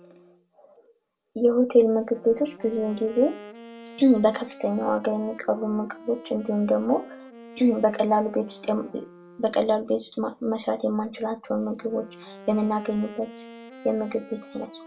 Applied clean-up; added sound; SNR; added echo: none; Wind instrument, woodwind instrument; 20 dB; reverberation time 0.2 s.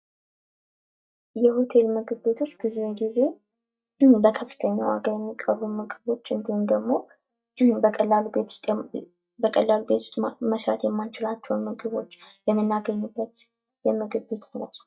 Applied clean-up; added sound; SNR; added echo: neural mask model DeepFilterNet 3.